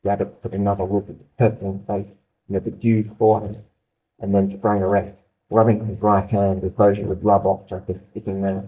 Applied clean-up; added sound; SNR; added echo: neural mask model DeepFilterNet 3.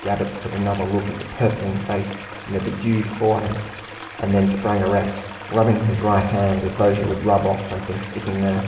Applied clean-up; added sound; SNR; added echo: none; Stream; 14 dB; reverberation time 1.0 s.